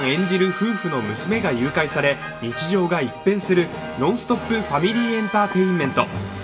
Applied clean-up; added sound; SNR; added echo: none; none; none; reverberation time 0.7 s.